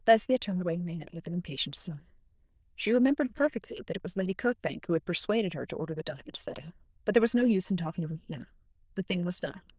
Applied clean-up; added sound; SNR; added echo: neural diffusion model UNIVERSE++.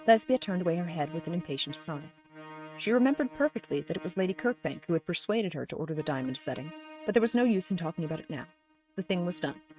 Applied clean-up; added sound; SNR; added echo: neural mask model RNNoise.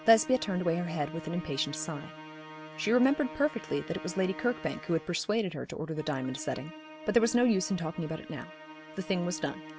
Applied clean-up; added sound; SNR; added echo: none; Musical instrument; 15 dB; none.